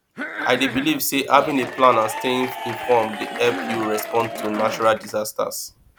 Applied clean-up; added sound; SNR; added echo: none; Cough + Applause / Crowd / Cheering; 9 dB; none.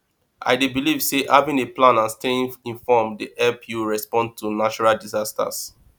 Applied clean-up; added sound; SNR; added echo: none; none; none; none.